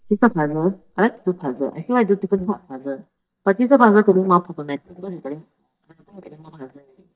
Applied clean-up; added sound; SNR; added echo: neural mask model DeepFilterNet 3.